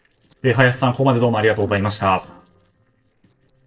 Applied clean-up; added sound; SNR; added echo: neural separator model SepFormer DNS4.